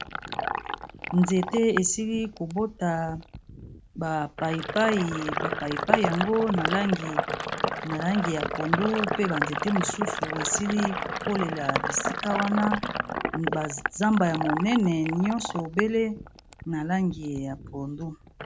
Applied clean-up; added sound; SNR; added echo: none; Sink (filling or washing); 4 dB; none.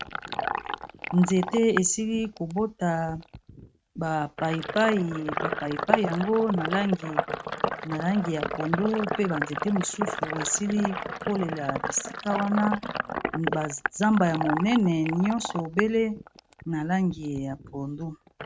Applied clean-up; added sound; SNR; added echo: neural mask model RNNoise.